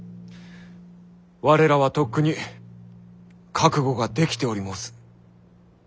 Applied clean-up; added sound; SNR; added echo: none; none; none; none.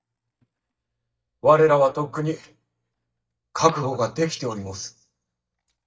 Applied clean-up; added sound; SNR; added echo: neural mask model DeepFilterNet 3.